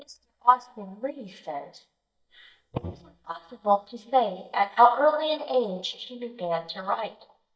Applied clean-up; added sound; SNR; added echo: neural mask model DeepFilterNet 3.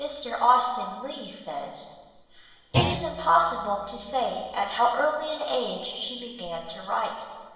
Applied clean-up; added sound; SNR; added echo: none; Thump, thud; 9 dB; reverberation time 1.2 s.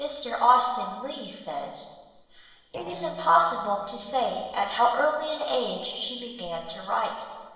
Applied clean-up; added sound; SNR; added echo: neural separator model SepFormer DNS4.